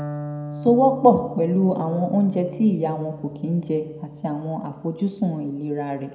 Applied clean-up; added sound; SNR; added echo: none; Electric guitar; 14 dB; reverberation time 0.7 s.